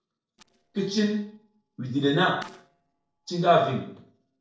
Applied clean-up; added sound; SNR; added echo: neural separator model SepFormer DNS4.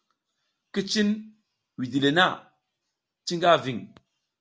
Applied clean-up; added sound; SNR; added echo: none; none; none; none.